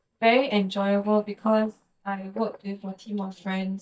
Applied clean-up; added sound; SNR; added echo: neural mask model DeepFilterNet 3.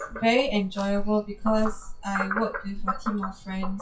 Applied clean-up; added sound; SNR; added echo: classical method WPE with log-MMSE.